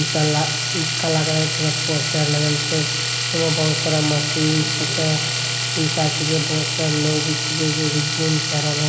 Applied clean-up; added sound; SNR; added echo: none; Domestic sounds, home sounds; 0 dB; reverberation time 2.2 s.